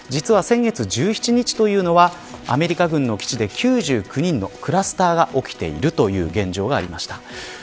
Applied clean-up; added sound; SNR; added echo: none; none; none; none.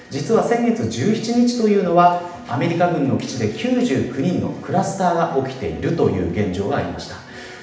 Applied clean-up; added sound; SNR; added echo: none; none; none; reverberation time 0.8 s.